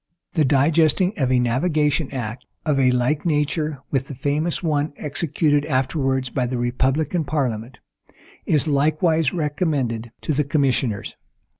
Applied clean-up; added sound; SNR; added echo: none; none; none; none.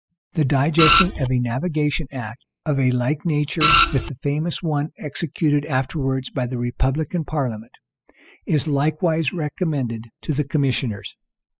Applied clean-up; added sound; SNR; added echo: classical method spectral subtraction.